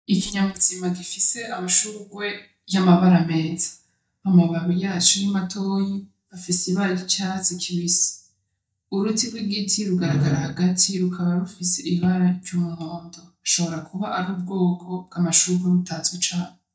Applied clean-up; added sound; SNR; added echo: neural mask model DeepFilterNet 3.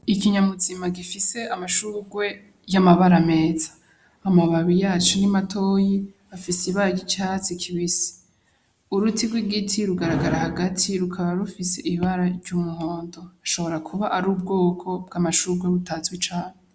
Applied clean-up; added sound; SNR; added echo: none; none; none; none.